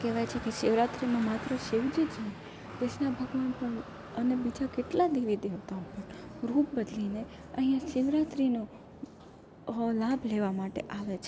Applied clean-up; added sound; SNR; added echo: none; Traffic noise, roadway noise; 15 dB; none.